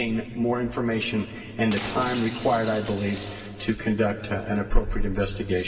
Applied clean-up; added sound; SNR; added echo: none; Shatter; 13 dB; reverberation time 2.5 s.